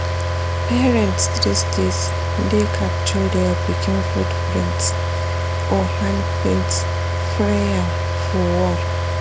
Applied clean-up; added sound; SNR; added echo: none; Car; -2 dB; none.